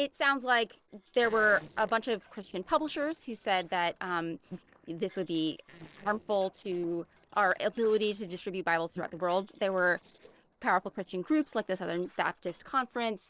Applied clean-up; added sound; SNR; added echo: neural separator model SepFormer DNS4.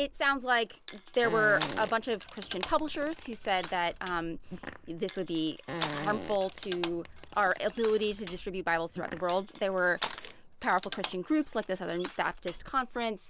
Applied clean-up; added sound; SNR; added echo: none; Crushing + Fart; 11 dB; none.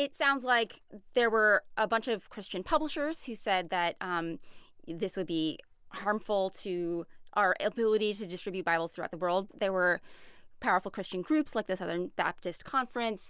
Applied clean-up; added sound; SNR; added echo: none; none; none; none.